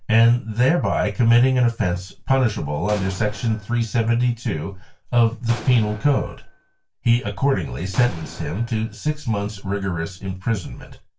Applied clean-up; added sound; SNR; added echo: none; Explosion; 17 dB; reverberation time 0.2 s.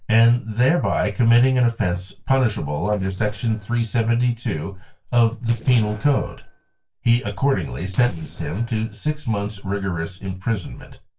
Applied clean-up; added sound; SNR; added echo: neural separator model SepFormer DNS4.